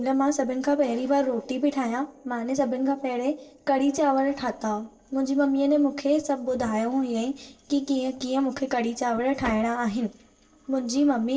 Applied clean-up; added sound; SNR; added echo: neural separator model SepFormer DNS4.